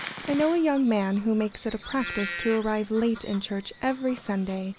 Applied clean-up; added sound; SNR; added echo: none; Bird vocalization, bird call, bird song; 12 dB; none.